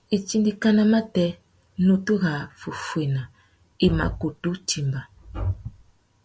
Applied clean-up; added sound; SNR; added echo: none; none; none; none.